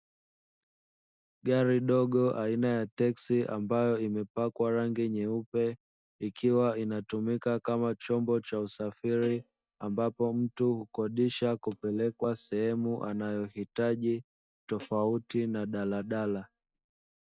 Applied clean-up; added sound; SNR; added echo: neural mask model DeepFilterNet 3.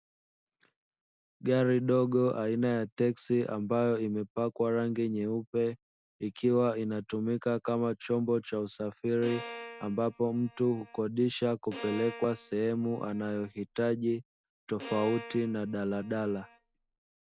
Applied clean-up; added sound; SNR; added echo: none; Bowed string instrument; 16 dB; none.